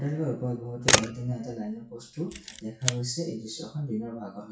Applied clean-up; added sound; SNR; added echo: classical method WPE with log-MMSE.